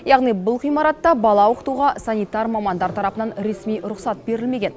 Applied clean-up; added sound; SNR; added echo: none; none; none; none.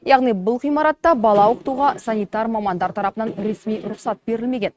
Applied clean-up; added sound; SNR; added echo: neural mask model RNNoise.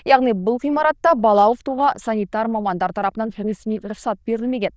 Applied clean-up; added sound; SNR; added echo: neural diffusion model UNIVERSE++.